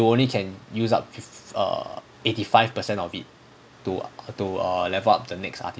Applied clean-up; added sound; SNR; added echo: none; none; none; none.